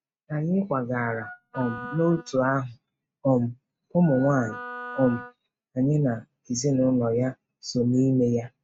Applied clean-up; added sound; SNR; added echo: neural mask model RNNoise.